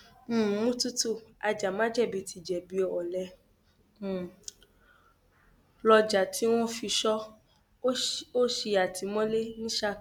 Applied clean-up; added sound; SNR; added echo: none; none; none; none.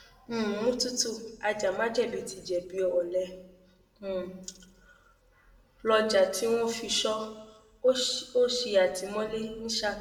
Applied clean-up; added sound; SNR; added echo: none; none; none; reverberation time 0.7 s.